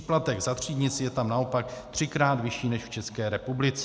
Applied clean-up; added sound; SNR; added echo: none; none; none; none.